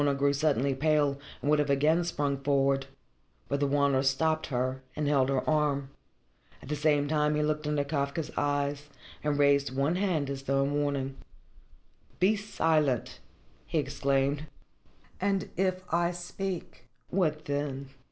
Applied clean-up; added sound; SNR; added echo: none; none; none; none.